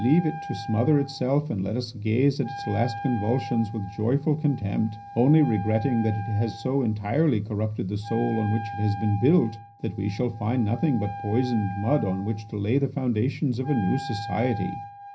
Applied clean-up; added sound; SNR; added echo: none; Wind instrument, woodwind instrument; 13 dB; reverberation time 0.4 s.